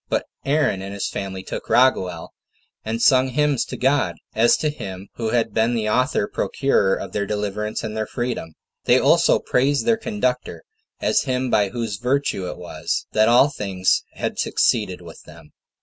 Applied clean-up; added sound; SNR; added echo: none; none; none; none.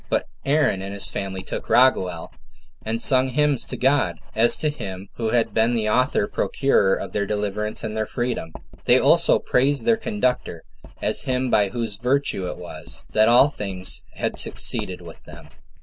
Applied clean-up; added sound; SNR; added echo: none; Writing; 12 dB; none.